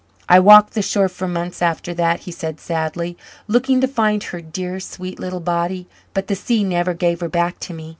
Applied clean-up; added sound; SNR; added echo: none; none; none; none.